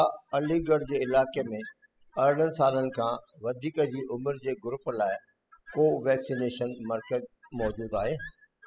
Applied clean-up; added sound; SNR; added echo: classical method spectral subtraction.